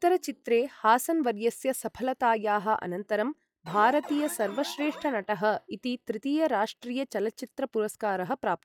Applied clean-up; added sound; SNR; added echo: classical method log-MMSE.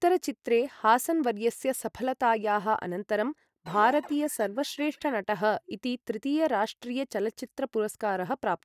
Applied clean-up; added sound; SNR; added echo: neural mask model DeepFilterNet 3.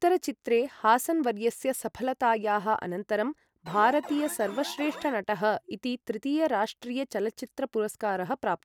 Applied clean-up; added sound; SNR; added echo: none; Alarm; 13 dB; none.